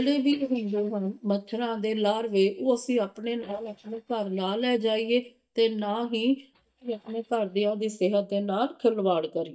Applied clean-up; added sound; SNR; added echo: neural mask model DeepFilterNet 3.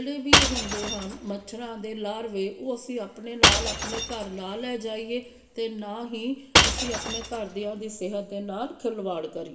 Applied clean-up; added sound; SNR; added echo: none; Shatter / Crushing; -5 dB; reverberation time 0.9 s.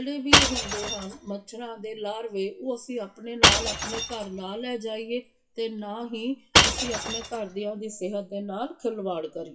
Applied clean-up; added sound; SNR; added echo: classical method WPE with log-MMSE.